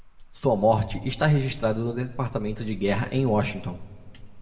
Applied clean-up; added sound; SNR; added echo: none; Rain; 14 dB; reverberation time 1.2 s.